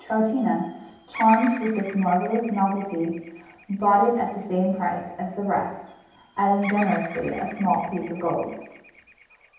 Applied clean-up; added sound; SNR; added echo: none; Bird vocalization, bird call, bird song; 17 dB; reverberation time 0.9 s.